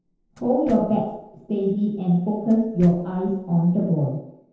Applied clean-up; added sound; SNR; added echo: neural separator model SepFormer DNS4.